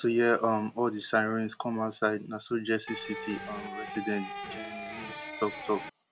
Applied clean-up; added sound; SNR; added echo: none; Electric guitar; 9 dB; none.